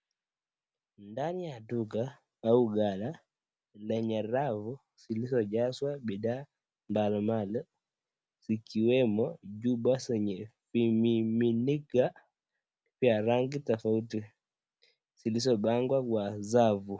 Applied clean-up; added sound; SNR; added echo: none; none; none; none.